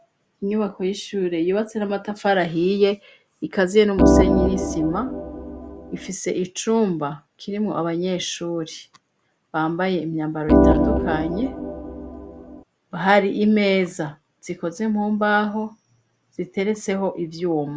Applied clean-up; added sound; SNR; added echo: none; Organ; -3 dB; none.